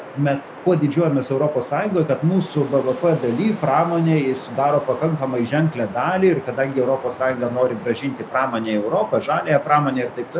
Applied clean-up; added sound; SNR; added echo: none; Wind; 16 dB; none.